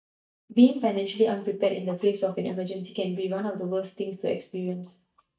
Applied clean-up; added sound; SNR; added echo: neural mask model DeepFilterNet 3.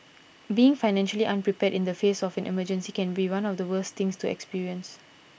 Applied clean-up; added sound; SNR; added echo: none; none; none; none.